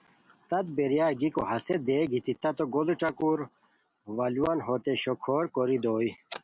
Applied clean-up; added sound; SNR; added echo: none; none; none; none.